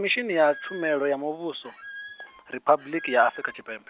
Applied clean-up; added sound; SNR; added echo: none; Squeak; 17 dB; none.